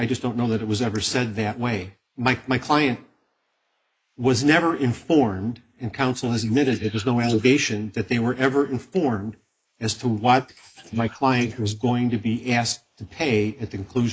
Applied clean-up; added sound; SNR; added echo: neural mask model Resemble Enhance denoiser.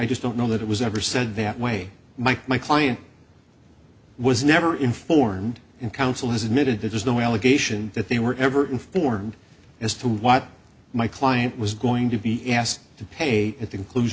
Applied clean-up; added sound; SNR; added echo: none; none; none; none.